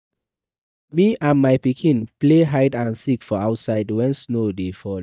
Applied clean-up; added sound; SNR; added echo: neural mask model DeepFilterNet 3.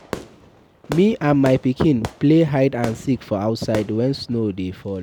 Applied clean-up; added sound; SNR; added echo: none; Fireworks; 16 dB; none.